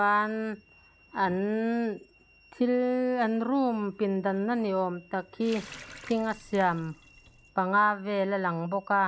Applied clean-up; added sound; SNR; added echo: none; Water tap, faucet; 19 dB; none.